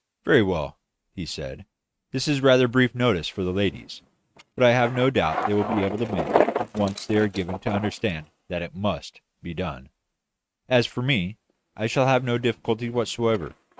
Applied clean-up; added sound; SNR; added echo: neural mask model RNNoise.